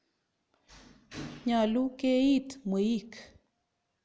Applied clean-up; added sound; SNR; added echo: none; none; none; none.